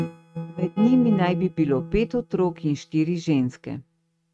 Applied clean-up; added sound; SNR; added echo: neural mask model RNNoise.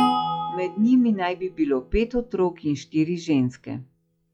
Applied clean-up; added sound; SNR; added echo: classical method log-MMSE.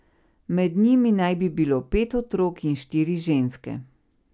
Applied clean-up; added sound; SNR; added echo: none; none; none; none.